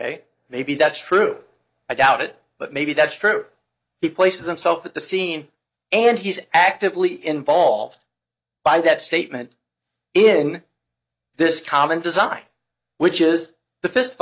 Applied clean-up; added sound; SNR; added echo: neural mask model DeepFilterNet 3.